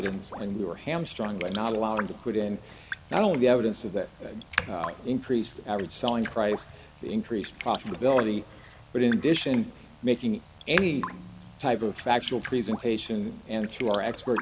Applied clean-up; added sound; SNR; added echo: none; Raindrop; 11 dB; none.